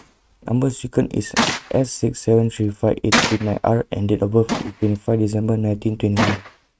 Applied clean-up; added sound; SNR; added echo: neural mask model RNNoise.